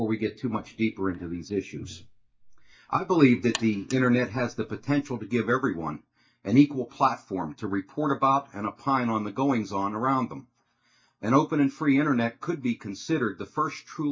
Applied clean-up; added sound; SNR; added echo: neural mask model DeepFilterNet 3.